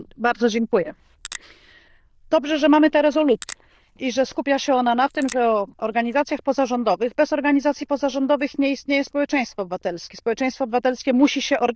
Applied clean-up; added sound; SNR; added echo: neural diffusion model UNIVERSE++.